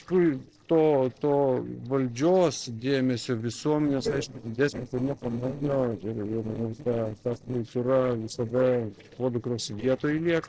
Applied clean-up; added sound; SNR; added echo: neural separator model SepFormer DNS4.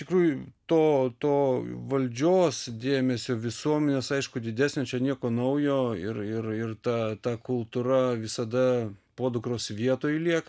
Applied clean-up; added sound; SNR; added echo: none; none; none; none.